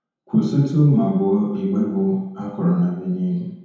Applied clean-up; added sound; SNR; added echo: none; none; none; reverberation time 0.9 s.